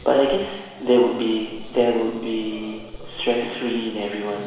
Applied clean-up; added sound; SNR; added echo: none; Growling; 17 dB; reverberation time 1.0 s.